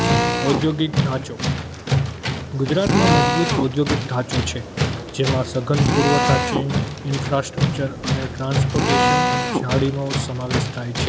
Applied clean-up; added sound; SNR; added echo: none; Drill + Tools; -2 dB; none.